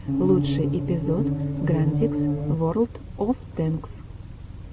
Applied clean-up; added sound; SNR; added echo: none; Musical instrument; -2 dB; none.